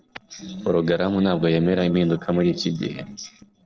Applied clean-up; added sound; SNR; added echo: neural separator model SepFormer DNS4.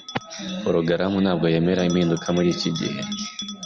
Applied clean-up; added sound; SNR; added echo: none; Bell; 16 dB; none.